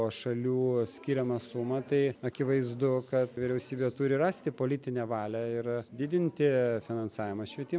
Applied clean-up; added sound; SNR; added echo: none; none; none; none.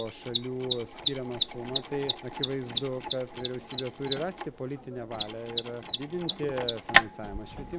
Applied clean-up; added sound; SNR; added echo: none; Mechanisms; -4 dB; none.